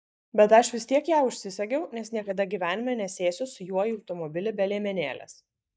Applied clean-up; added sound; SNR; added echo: neural mask model DeepFilterNet 3.